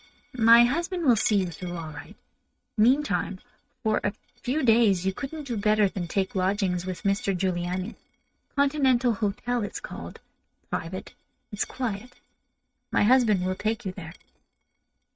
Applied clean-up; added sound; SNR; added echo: neural mask model RNNoise.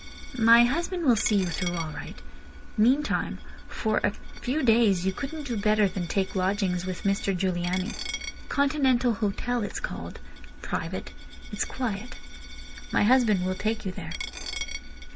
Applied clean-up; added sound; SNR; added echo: none; Coin (dropping); 16 dB; none.